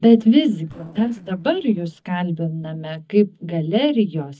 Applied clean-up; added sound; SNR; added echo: neural mask model DeepFilterNet 3.